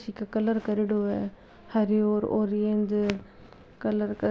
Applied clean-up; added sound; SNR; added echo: none; none; none; none.